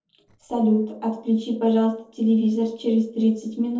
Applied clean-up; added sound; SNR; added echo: neural separator model SepFormer DNS4.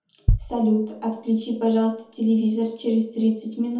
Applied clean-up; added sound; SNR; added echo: none; Bass drum; 4 dB; reverberation time 0.6 s.